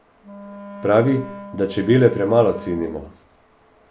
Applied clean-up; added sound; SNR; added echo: none; Wind instrument, woodwind instrument; 16 dB; none.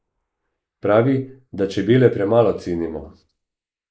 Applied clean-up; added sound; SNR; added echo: neural mask model Resemble Enhance denoiser.